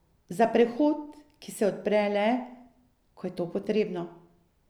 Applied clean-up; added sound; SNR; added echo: none; none; none; none.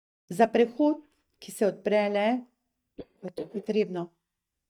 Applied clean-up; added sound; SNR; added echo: neural mask model DeepFilterNet 3.